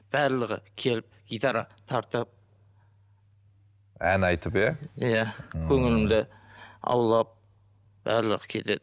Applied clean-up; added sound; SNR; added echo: none; none; none; none.